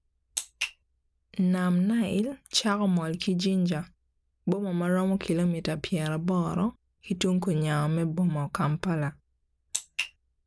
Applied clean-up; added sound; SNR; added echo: none; none; none; none.